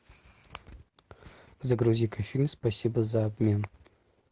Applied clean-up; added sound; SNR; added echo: none; none; none; none.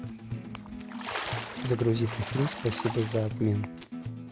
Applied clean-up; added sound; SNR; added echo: none; Acoustic guitar + Splash, splatter; 6 dB; none.